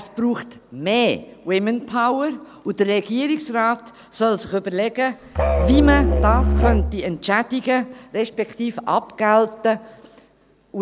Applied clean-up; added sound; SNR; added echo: none; Musical instrument; -3 dB; none.